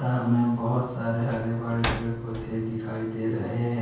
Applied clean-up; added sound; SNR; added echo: none; Slam; 11 dB; reverberation time 0.6 s.